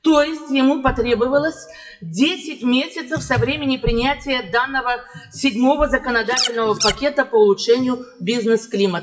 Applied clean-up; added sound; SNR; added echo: classical method WPE with log-MMSE.